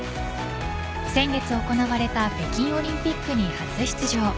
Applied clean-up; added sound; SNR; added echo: none; none; none; none.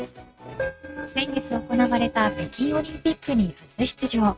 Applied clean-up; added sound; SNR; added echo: neural mask model RNNoise.